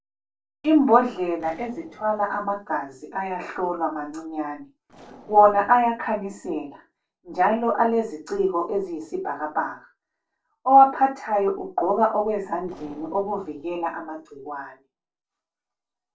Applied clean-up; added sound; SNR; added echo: neural separator model SepFormer DNS4.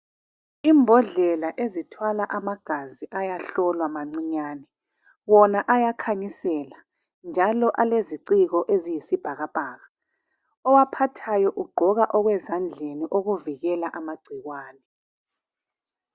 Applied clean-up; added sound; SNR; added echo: none; none; none; none.